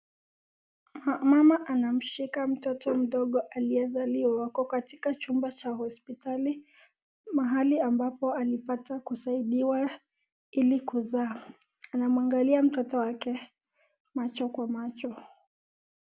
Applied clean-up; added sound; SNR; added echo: none; none; none; none.